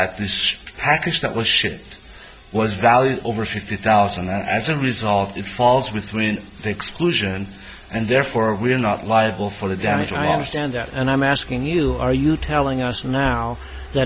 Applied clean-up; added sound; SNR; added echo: none; none; none; none.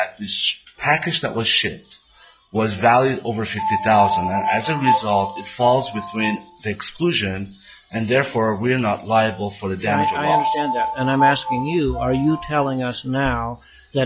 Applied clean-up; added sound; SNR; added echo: classical method log-MMSE.